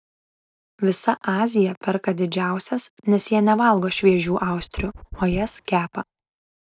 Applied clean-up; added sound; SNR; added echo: neural mask model RNNoise.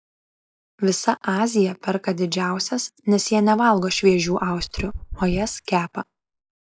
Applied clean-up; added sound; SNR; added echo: classical method log-MMSE.